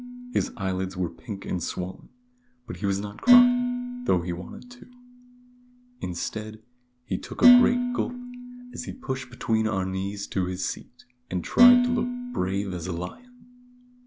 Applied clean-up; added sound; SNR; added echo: none; Dishes, pots, and pans; -2 dB; none.